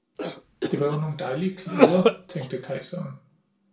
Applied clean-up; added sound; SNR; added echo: none; Cough; -4 dB; reverberation time 0.4 s.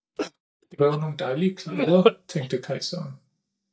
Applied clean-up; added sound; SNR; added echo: neural mask model DeepFilterNet 3.